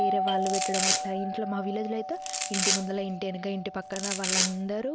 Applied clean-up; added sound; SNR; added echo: none; Doorbell + Domestic sounds, home sounds; -2 dB; none.